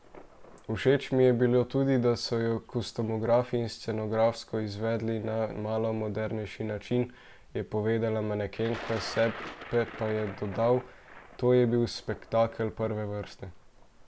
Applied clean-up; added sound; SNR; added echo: none; Thunder; 20 dB; none.